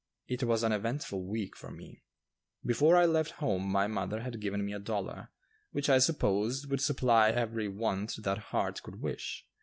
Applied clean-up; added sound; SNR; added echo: none; none; none; none.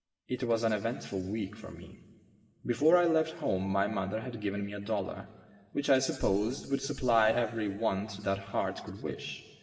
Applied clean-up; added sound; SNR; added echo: none; none; none; reverberation time 2.8 s.